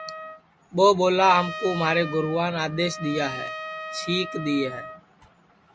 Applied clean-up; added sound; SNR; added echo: none; Trumpet; 12 dB; none.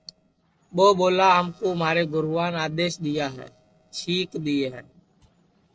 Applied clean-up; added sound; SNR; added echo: neural separator model SepFormer DNS4.